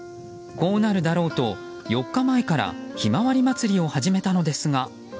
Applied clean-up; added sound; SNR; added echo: none; none; none; none.